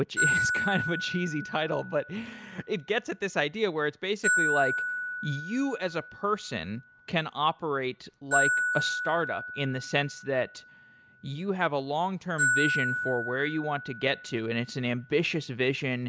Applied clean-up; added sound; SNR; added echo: none; Glockenspiel; 2 dB; none.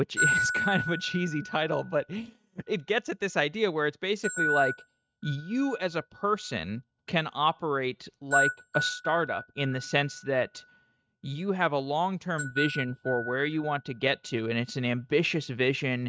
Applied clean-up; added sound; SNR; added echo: neural mask model RNNoise.